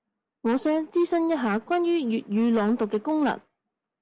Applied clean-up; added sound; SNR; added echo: none; none; none; none.